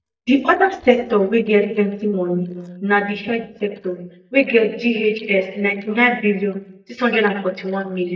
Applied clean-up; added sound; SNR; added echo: neural mask model DeepFilterNet 3.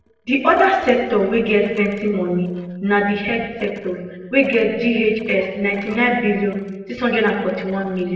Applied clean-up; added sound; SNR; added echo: neural separator model SepFormer DNS4.